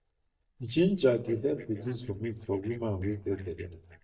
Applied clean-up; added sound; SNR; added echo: neural mask model DeepFilterNet 3.